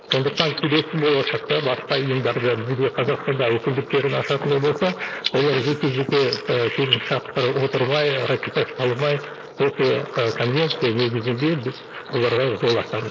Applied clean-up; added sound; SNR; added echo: neural mask model Resemble Enhance denoiser.